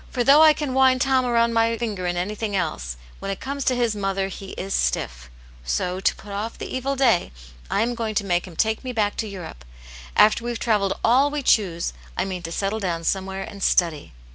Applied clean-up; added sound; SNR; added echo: none; none; none; none.